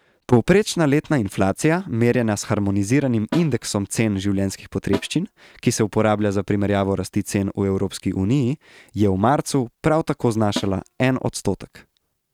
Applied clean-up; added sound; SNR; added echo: neural mask model RNNoise.